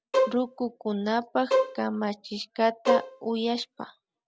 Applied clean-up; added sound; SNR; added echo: none; Bowed string instrument; 0 dB; none.